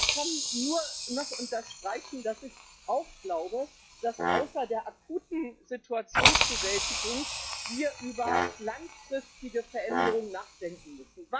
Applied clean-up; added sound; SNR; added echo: classical method log-MMSE.